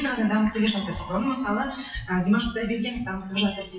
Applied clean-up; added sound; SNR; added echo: classical method WPE with log-MMSE.